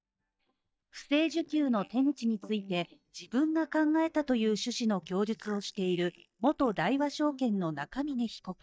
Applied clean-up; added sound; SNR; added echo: neural mask model DeepFilterNet 3.